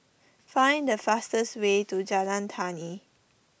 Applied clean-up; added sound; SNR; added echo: none; none; none; none.